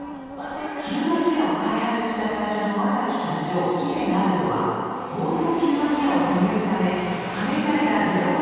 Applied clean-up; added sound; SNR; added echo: none; Insect; 17 dB; reverberation time 2.2 s.